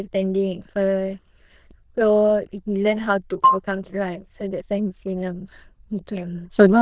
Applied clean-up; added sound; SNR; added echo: neural diffusion model UNIVERSE++.